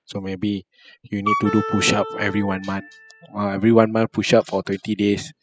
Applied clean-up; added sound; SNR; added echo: classical method spectral subtraction.